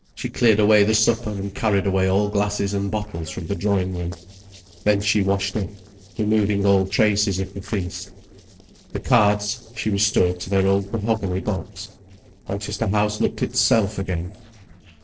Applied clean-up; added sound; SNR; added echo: neural separator model SepFormer DNS4.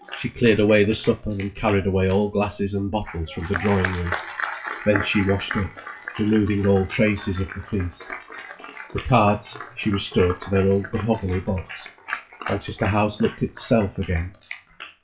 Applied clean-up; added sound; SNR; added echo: classical method WPE with log-MMSE.